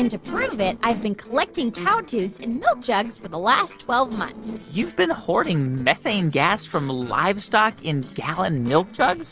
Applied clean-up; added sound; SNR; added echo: neural separator model SepFormer DNS4.